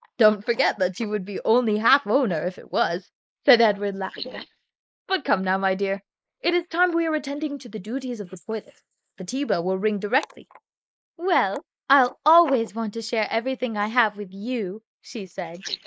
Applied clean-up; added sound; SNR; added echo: neural mask model Resemble Enhance denoiser.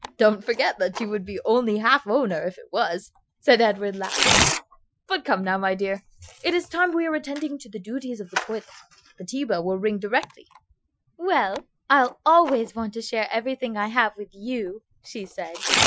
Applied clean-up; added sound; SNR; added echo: classical method Wiener filter.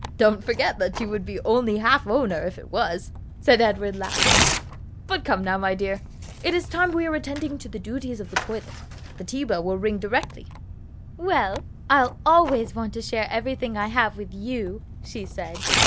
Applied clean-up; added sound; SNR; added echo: none; Tearing; 6 dB; none.